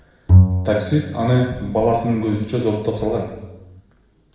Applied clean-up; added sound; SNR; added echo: none; Bowed string instrument; -1 dB; reverberation time 1.0 s.